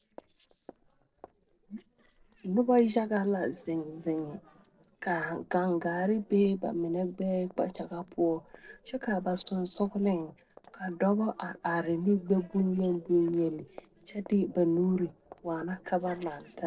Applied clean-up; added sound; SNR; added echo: neural separator model SepFormer DNS4.